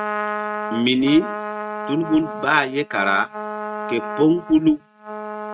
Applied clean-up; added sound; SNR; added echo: neural mask model RNNoise.